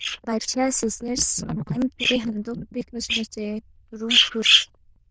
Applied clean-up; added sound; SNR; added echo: neural diffusion model UNIVERSE++.